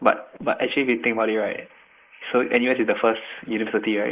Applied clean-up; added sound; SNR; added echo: neural mask model Resemble Enhance denoiser.